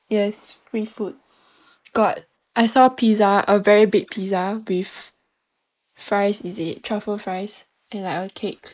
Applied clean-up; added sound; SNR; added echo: neural mask model Resemble Enhance denoiser.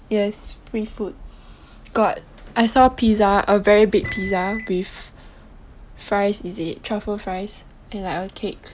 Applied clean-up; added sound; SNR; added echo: none; Microwave oven; 11 dB; none.